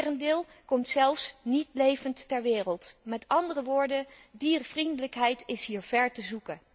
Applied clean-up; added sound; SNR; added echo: none; none; none; none.